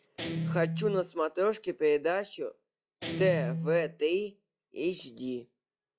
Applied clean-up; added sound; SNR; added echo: classical method log-MMSE.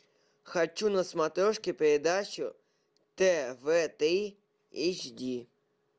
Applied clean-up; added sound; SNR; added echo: none; none; none; none.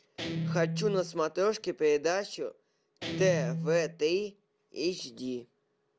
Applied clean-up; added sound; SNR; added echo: none; Guitar; 7 dB; none.